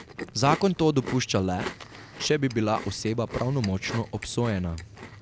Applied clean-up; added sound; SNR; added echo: none; Chewing, mastication; 13 dB; none.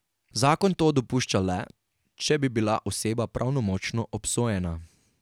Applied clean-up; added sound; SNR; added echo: none; none; none; none.